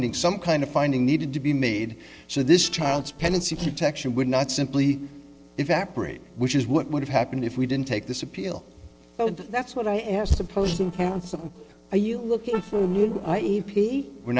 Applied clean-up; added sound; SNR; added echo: neural separator model SepFormer DNS4.